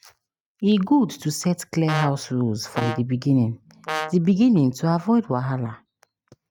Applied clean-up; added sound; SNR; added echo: neural mask model RNNoise.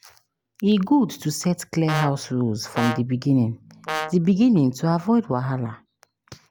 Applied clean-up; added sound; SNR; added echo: none; Brass instrument; 8 dB; none.